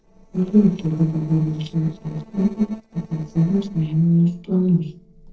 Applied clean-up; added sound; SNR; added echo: neural separator model SepFormer DNS4.